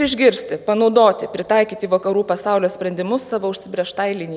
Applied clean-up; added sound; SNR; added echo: none; none; none; none.